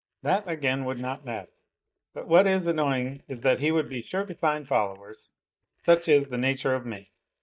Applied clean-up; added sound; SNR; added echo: neural mask model DeepFilterNet 3.